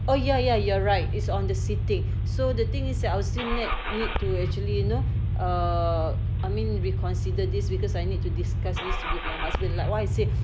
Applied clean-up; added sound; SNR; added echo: none; Engine starting / Car; -4 dB; none.